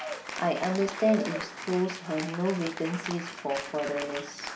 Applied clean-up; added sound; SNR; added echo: none; Applause / Cheering; 8 dB; none.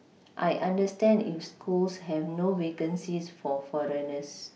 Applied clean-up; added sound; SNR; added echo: none; none; none; none.